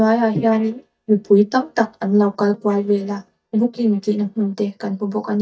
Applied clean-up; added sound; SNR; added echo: neural mask model DeepFilterNet 3.